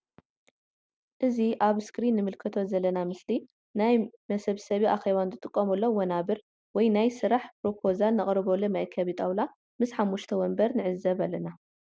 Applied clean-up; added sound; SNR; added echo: none; none; none; none.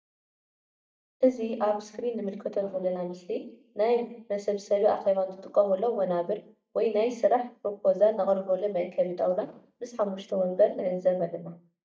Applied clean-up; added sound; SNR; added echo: neural mask model DeepFilterNet 3.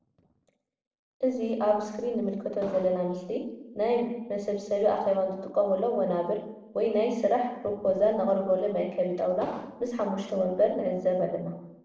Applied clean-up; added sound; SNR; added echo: neural separator model SepFormer DNS4.